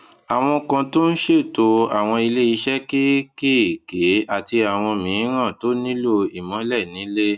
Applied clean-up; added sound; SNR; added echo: none; none; none; none.